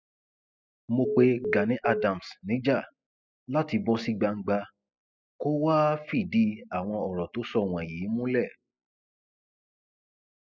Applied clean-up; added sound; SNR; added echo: classical method spectral subtraction.